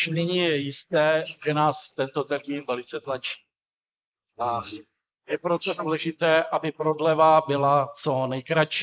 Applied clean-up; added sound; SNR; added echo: neural mask model Resemble Enhance denoiser.